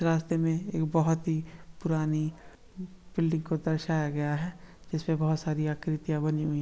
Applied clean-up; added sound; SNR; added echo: none; none; none; none.